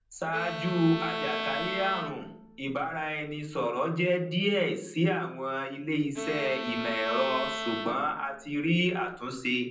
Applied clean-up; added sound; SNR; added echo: none; Bowed string instrument; 7 dB; reverberation time 0.6 s.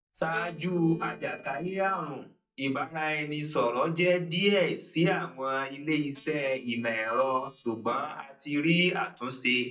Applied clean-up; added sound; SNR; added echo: neural mask model DeepFilterNet 3.